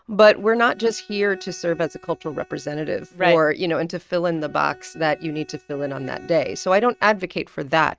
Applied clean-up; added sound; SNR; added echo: neural mask model RNNoise.